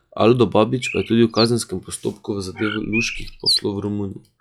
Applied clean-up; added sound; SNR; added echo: classical method log-MMSE.